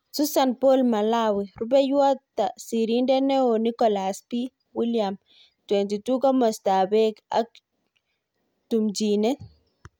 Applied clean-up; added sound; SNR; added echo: none; none; none; none.